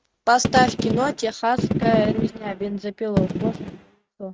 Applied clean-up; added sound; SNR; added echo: neural mask model RNNoise.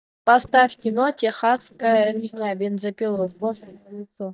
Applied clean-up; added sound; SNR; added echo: neural mask model DeepFilterNet 3.